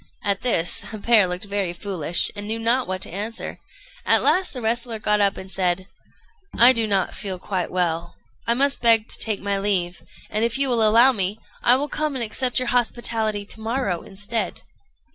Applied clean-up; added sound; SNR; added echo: none; Bowed string instrument; 17 dB; none.